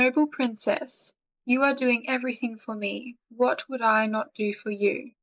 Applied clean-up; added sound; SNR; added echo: neural mask model Resemble Enhance denoiser.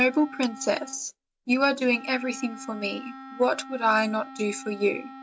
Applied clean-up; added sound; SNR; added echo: none; Wind instrument, woodwind instrument; 16 dB; none.